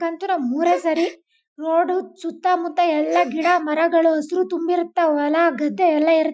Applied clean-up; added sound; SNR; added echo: classical method Wiener filter.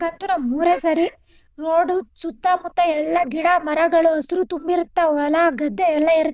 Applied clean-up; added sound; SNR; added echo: neural diffusion model UNIVERSE++.